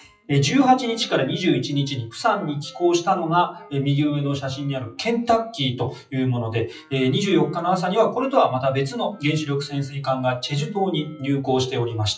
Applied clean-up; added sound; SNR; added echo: classical method WPE with log-MMSE.